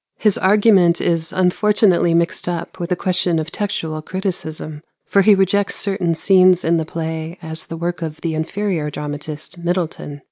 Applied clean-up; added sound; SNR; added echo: none; none; none; none.